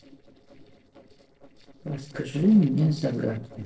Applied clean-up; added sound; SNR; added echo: neural separator model SepFormer DNS4.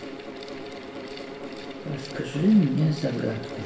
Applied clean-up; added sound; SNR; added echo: none; Mechanical fan; 10 dB; reverberation time 1.0 s.